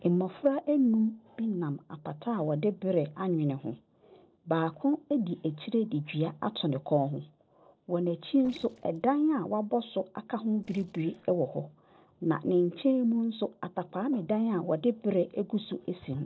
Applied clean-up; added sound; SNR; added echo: neural separator model SepFormer DNS4.